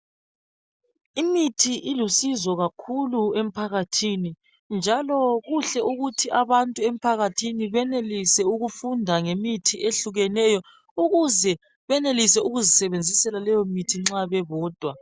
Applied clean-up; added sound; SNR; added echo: none; none; none; none.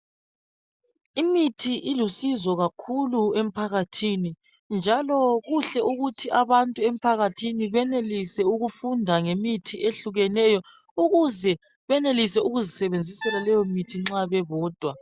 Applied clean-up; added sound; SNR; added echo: none; Brass instrument; 15 dB; none.